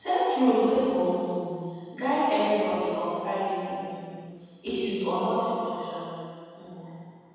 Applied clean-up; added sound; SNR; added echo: none; none; none; reverberation time 2.1 s.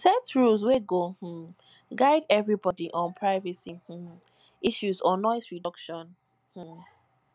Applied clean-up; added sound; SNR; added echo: none; none; none; none.